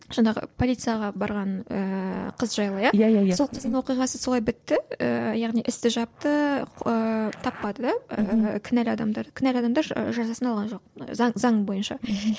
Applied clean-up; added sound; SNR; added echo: neural separator model SepFormer DNS4.